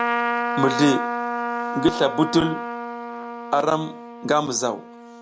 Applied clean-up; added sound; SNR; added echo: none; Trumpet; 4 dB; none.